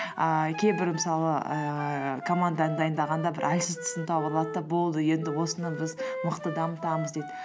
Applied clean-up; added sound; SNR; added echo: none; Wind instrument, woodwind instrument; 9 dB; none.